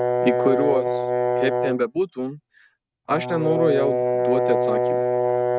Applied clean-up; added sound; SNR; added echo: neural mask model RNNoise.